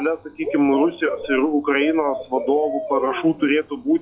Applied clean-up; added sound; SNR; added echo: classical method log-MMSE.